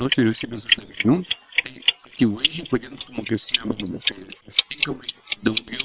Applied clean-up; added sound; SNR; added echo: neural separator model SepFormer WHAM!.